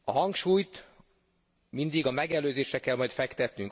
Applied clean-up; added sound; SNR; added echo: none; none; none; none.